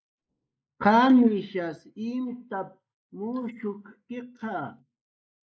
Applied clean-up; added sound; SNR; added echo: neural mask model Resemble Enhance denoiser.